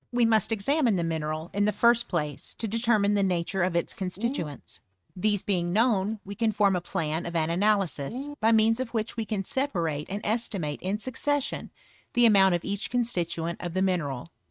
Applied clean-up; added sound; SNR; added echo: neural mask model RNNoise.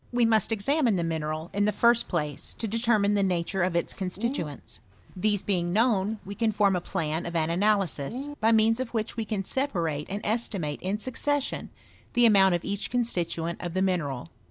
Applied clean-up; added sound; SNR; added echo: none; Bird; 16 dB; none.